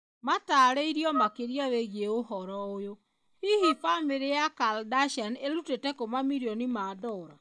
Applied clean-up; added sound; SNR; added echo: neural mask model DeepFilterNet 3.